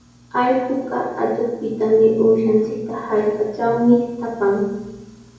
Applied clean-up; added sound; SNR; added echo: none; none; none; reverberation time 0.9 s.